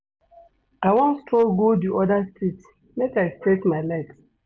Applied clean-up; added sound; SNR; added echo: none; none; none; none.